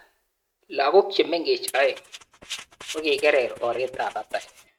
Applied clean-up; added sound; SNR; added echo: neural mask model RNNoise.